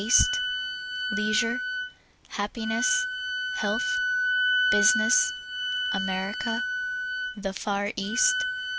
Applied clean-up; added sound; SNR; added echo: none; Wind instrument, woodwind instrument; -2 dB; none.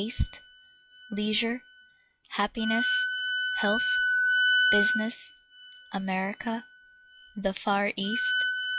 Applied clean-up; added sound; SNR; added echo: classical method log-MMSE.